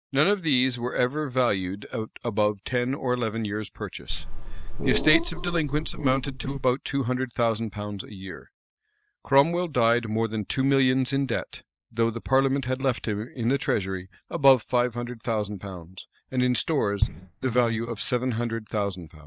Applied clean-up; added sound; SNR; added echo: neural mask model DeepFilterNet 3.